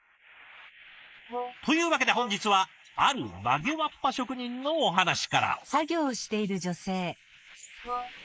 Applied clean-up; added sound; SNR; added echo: neural mask model Resemble Enhance denoiser.